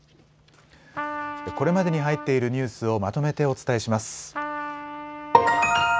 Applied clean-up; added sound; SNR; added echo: none; Trumpet; 10 dB; none.